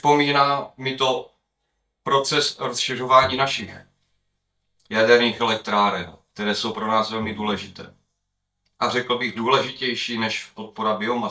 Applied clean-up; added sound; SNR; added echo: neural mask model DeepFilterNet 3.